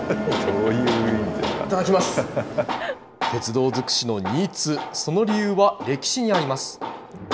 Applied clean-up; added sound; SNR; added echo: none; Tools; 8 dB; none.